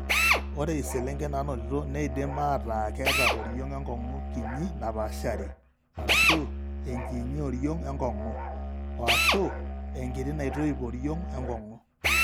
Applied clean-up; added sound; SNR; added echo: none; Musical instrument + Drill; -3 dB; none.